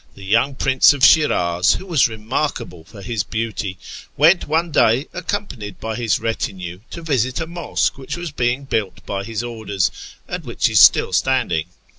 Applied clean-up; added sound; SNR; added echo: none; none; none; none.